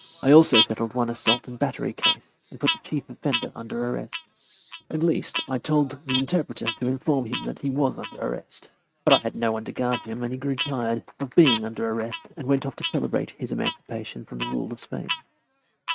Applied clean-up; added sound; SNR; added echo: neural mask model RNNoise.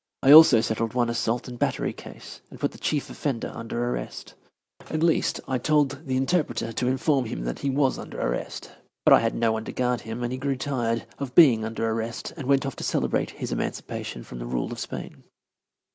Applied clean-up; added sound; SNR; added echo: none; none; none; none.